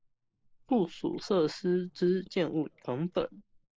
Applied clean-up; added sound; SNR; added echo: neural mask model Resemble Enhance denoiser.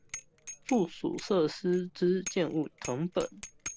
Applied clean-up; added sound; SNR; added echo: none; Bicycle bell; 15 dB; none.